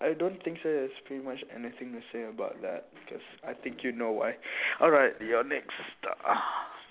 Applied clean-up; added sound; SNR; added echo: none; none; none; none.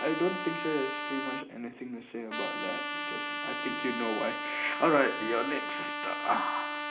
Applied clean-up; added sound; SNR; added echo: none; Trumpet; 3 dB; reverberation time 0.4 s.